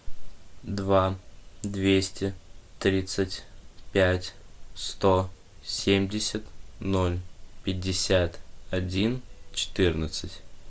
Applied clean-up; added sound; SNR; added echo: none; none; none; none.